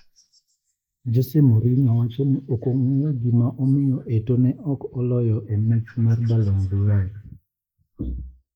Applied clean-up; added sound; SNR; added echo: neural mask model Resemble Enhance denoiser.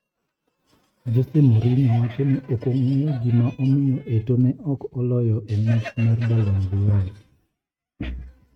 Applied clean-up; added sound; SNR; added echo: neural mask model RNNoise.